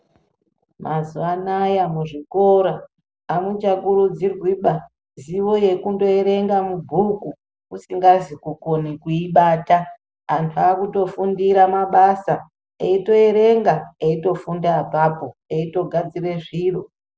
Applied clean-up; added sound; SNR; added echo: none; none; none; none.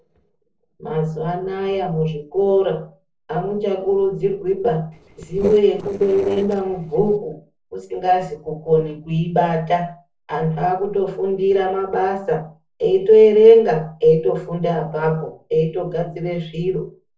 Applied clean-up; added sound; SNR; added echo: neural separator model SepFormer DNS4.